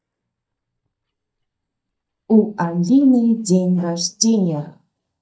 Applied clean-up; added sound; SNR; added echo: neural mask model DeepFilterNet 3.